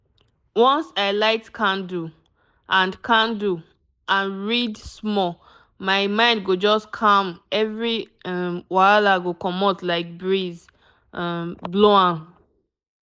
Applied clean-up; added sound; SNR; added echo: neural mask model Resemble Enhance denoiser.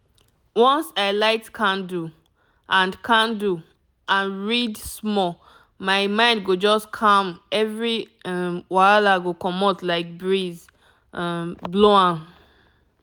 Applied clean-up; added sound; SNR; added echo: none; none; none; none.